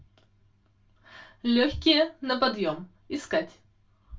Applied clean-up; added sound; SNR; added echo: none; none; none; reverberation time 0.2 s.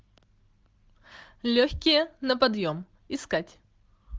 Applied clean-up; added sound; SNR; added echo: none; none; none; none.